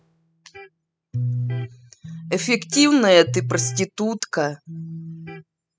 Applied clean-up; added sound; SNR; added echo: classical method spectral subtraction.